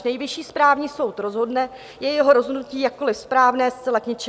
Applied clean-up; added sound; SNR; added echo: none; none; none; none.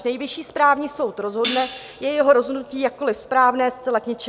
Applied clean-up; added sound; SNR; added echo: none; Hi-hat; 8 dB; none.